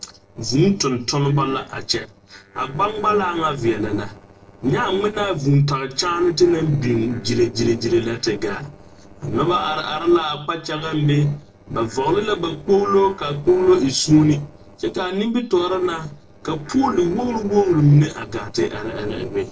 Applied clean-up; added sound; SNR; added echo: neural separator model SepFormer DNS4.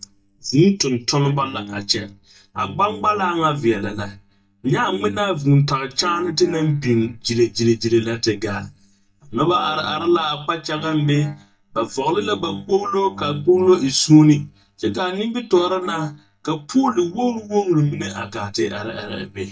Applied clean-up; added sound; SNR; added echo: neural mask model DeepFilterNet 3.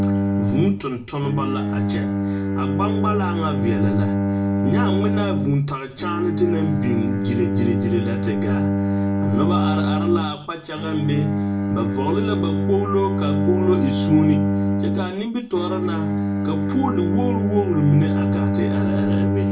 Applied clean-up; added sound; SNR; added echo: none; Bowed string instrument; -3 dB; reverberation time 0.1 s.